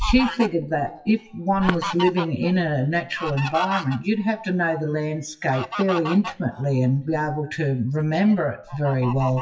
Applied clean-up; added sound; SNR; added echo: classical method WPE with log-MMSE.